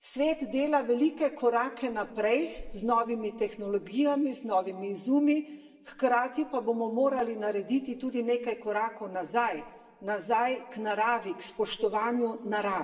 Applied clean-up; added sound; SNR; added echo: none; none; none; reverberation time 2.5 s.